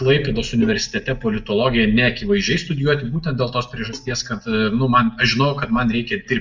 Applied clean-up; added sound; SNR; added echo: neural mask model DeepFilterNet 3.